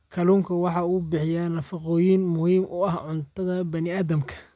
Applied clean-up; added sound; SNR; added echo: none; none; none; none.